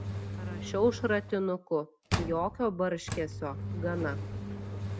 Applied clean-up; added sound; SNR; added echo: none; Engine; 4 dB; none.